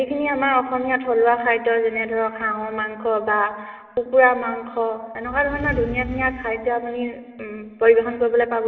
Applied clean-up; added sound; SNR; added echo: none; Animal; 12 dB; reverberation time 2.6 s.